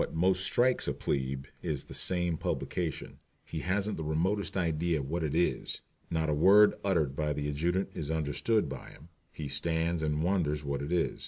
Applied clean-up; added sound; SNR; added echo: none; none; none; none.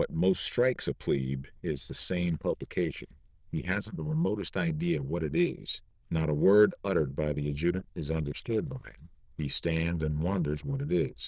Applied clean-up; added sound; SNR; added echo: neural diffusion model UNIVERSE++.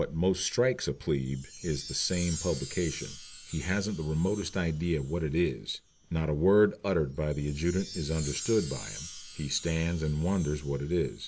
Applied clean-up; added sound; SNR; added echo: none; Chime; 15 dB; none.